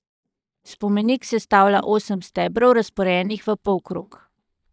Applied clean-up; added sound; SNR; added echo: neural mask model DeepFilterNet 3.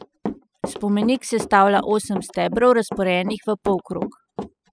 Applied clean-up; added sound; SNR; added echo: classical method spectral subtraction.